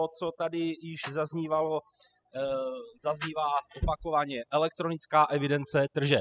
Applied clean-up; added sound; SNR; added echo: classical method spectral subtraction.